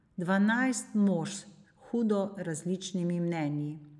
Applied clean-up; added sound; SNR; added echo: none; none; none; none.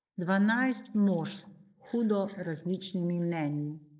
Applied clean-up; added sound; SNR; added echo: neural mask model Resemble Enhance denoiser.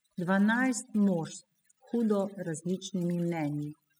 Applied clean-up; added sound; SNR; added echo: classical method spectral subtraction.